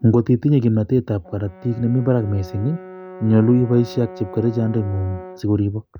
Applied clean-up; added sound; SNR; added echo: none; Brass instrument; 19 dB; none.